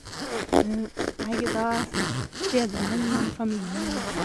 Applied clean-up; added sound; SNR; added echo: none; Zipper (clothing); -1 dB; none.